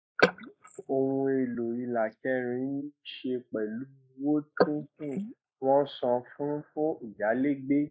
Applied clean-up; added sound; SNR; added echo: neural mask model Resemble Enhance denoiser.